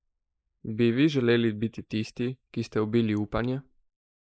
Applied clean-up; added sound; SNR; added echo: neural mask model Resemble Enhance denoiser.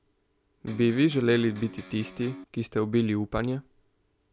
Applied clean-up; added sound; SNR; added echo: none; Electric guitar; 16 dB; none.